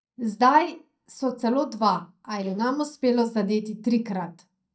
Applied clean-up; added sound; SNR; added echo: neural mask model DeepFilterNet 3.